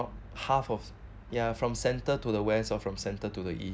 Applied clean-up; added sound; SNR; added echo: none; none; none; none.